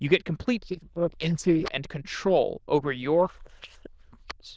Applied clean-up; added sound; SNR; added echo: neural diffusion model UNIVERSE++.